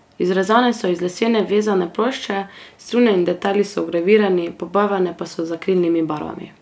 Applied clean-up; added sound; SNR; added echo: none; none; none; none.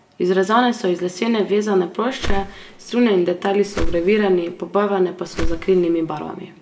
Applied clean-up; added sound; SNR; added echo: none; Whoosh, swoosh, swish; 5 dB; reverberation time 1.4 s.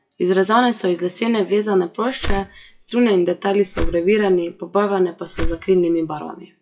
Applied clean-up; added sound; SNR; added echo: classical method WPE with log-MMSE.